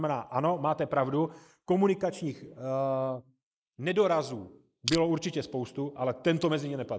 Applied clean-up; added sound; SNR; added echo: neural mask model Resemble Enhance denoiser.